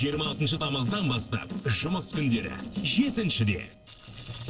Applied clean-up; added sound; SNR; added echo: neural separator model SepFormer DNS4.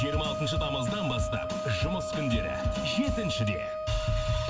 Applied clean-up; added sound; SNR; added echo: none; Wind instrument, woodwind instrument; 4 dB; reverberation time 1.7 s.